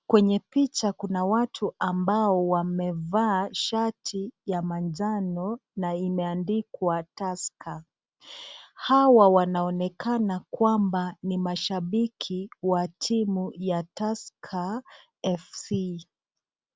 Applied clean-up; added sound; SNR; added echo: none; none; none; none.